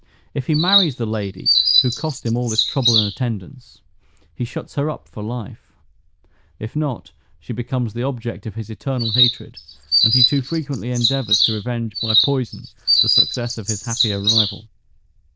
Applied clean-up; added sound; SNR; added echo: neural diffusion model UNIVERSE++.